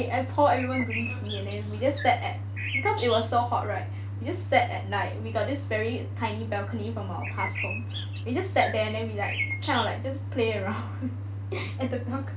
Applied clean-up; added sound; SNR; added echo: none; Bird; 9 dB; none.